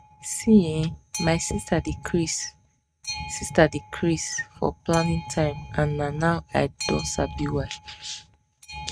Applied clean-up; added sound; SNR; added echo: neural mask model RNNoise.